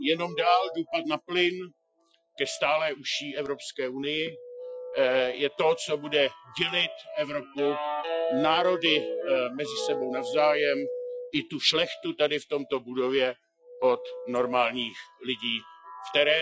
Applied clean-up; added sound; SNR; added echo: classical method Wiener filter.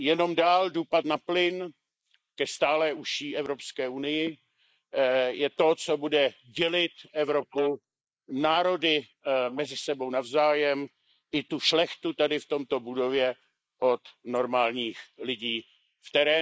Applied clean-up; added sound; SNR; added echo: neural mask model Resemble Enhance denoiser.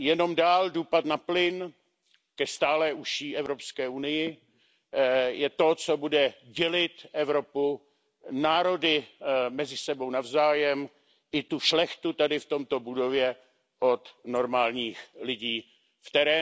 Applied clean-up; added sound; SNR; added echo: none; none; none; none.